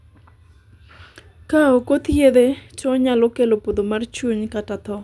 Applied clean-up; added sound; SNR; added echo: none; none; none; none.